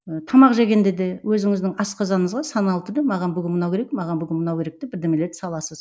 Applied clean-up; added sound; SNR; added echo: none; none; none; none.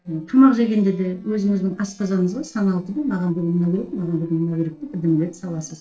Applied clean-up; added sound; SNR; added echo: neural separator model SepFormer DNS4.